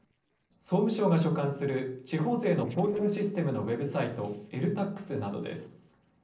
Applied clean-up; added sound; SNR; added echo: neural separator model SepFormer DNS4.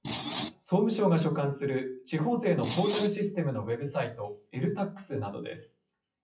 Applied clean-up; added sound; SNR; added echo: classical method WPE with log-MMSE.